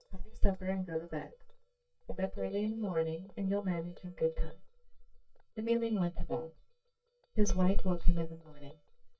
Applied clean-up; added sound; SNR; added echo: neural mask model DeepFilterNet 3.